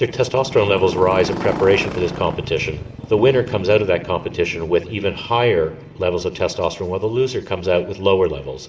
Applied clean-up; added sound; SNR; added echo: none; Motorcycle; 13 dB; reverberation time 0.9 s.